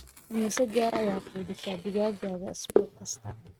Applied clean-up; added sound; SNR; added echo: neural mask model RNNoise.